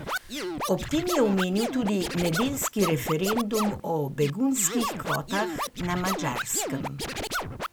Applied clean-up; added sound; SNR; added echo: none; Scratching (performance technique); 5 dB; none.